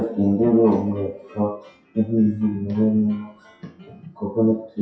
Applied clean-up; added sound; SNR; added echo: classical method WPE with log-MMSE.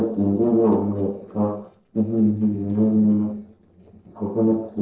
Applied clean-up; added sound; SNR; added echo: neural separator model SepFormer DNS4.